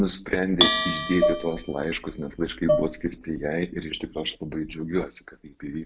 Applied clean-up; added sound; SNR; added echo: none; Bell + Dishes, pots, and pans; -2 dB; none.